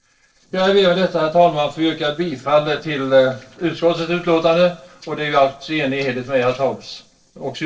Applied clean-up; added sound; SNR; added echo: neural separator model SepFormer DNS4.